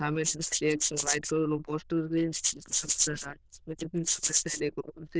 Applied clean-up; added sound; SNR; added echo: neural diffusion model UNIVERSE++.